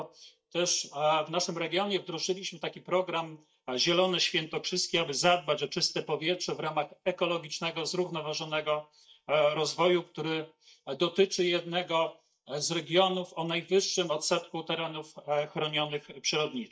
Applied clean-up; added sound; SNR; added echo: neural mask model DeepFilterNet 3.